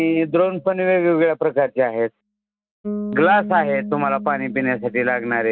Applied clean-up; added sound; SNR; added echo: neural mask model RNNoise.